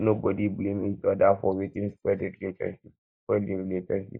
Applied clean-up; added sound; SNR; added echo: neural mask model DeepFilterNet 3.